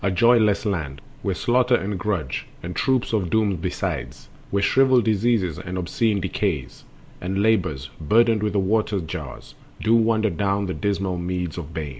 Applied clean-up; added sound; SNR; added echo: none; none; none; none.